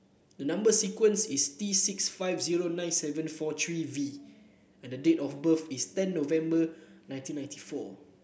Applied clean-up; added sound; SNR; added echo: none; none; none; none.